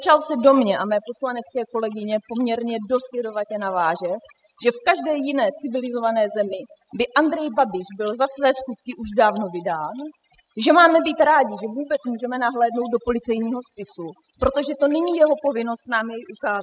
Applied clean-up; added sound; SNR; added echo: classical method spectral subtraction.